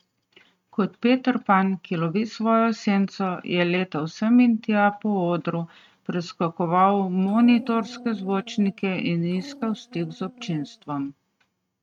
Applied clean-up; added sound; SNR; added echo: neural mask model RNNoise.